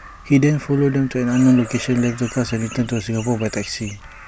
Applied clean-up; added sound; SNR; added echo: none; Chirp, tweet + Crow; 18 dB; none.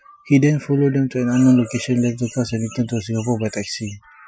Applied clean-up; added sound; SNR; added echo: classical method Wiener filter.